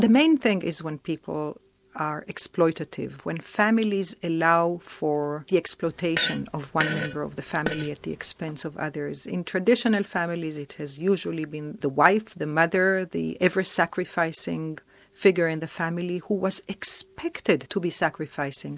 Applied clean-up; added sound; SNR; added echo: none; Fart; 7 dB; none.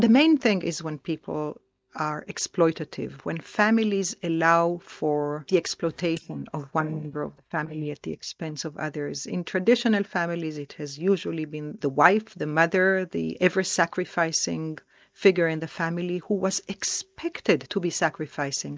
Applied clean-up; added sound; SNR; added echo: neural mask model DeepFilterNet 3.